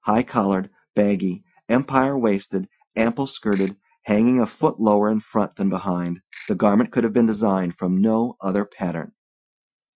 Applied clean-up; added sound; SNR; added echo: classical method Wiener filter.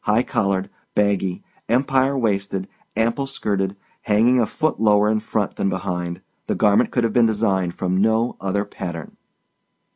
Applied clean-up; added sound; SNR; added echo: none; none; none; none.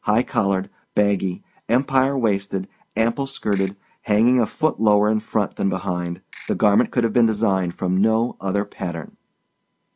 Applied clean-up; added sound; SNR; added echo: none; Ratchet, pawl / Percussion; 15 dB; none.